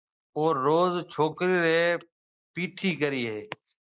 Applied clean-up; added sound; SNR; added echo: neural mask model Resemble Enhance denoiser.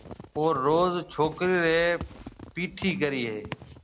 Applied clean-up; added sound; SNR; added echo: none; Squeak / Walk, footsteps; 17 dB; none.